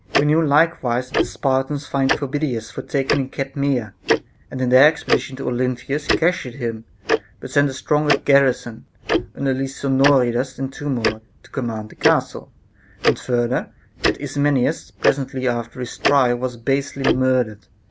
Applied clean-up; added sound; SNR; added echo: none; Tick-tock; 5 dB; none.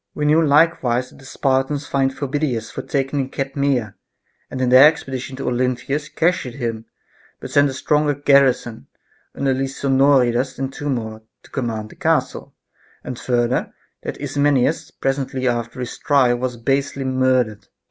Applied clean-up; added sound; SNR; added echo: none; none; none; none.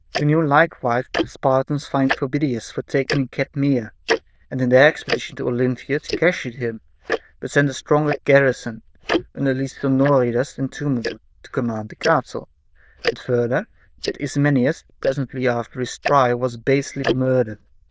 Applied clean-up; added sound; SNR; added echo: neural diffusion model UNIVERSE++.